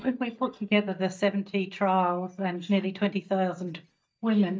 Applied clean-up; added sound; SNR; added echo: neural mask model DeepFilterNet 3.